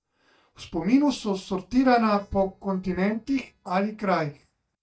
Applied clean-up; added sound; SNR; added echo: neural mask model DeepFilterNet 3.